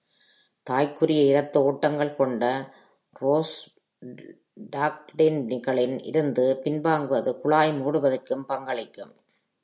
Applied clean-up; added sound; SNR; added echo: none; none; none; none.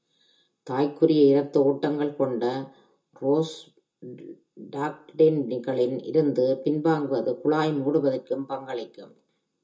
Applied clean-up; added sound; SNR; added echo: none; none; none; reverberation time 0.2 s.